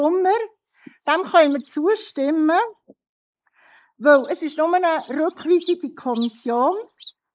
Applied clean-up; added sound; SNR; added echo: neural mask model Resemble Enhance denoiser.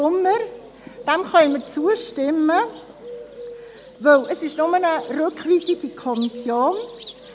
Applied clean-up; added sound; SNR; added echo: none; Bird; 17 dB; none.